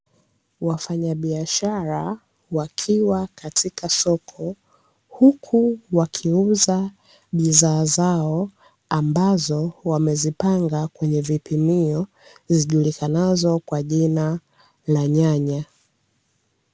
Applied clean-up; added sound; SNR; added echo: none; none; none; none.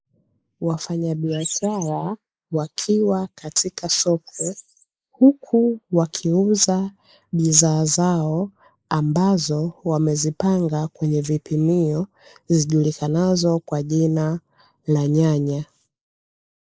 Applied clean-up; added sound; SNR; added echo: neural mask model Resemble Enhance denoiser.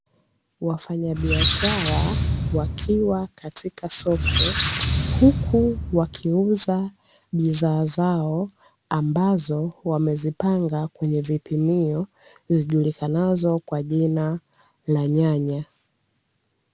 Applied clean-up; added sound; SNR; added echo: none; Squeak; -4 dB; none.